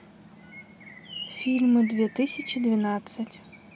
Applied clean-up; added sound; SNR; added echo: none; Bird; 17 dB; none.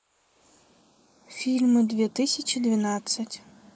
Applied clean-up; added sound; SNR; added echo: neural mask model Resemble Enhance denoiser.